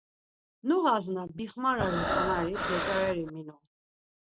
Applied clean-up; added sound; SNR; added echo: none; Breathing; 0 dB; none.